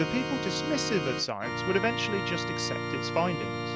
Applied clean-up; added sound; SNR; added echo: none; Organ; 1 dB; none.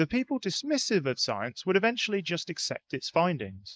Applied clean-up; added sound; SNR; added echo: neural mask model Resemble Enhance denoiser.